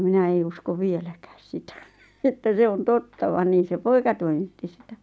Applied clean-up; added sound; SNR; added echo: none; none; none; none.